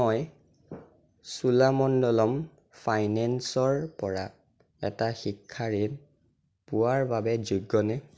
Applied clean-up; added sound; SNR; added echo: none; none; none; none.